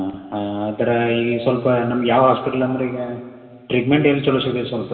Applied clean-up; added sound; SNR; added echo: none; none; none; reverberation time 2.1 s.